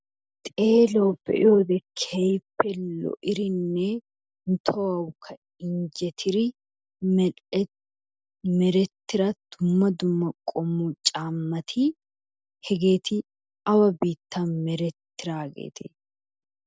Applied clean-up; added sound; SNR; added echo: none; none; none; none.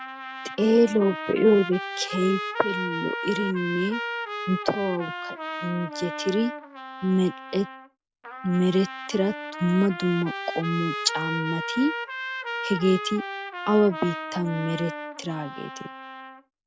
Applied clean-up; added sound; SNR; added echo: none; Trumpet; 8 dB; none.